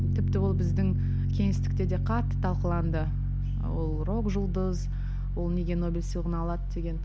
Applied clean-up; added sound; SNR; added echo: none; Piano; -5 dB; none.